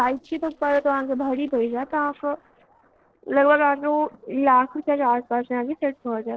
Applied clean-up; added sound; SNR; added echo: neural separator model SepFormer DNS4.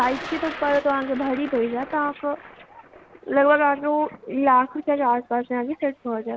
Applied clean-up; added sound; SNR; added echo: none; Thunder; 17 dB; none.